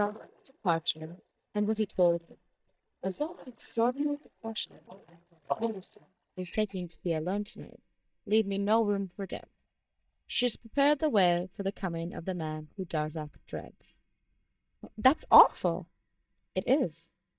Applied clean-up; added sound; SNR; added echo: neural mask model DeepFilterNet 3.